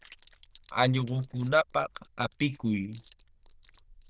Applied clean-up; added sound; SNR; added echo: neural diffusion model UNIVERSE++.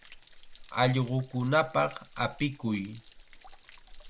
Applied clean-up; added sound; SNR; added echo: none; Stream / Trickle, dribble / Splash, splatter; 18 dB; none.